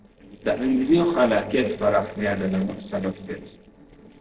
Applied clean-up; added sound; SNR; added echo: neural separator model SepFormer DNS4.